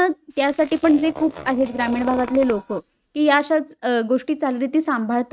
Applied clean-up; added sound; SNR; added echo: neural mask model RNNoise.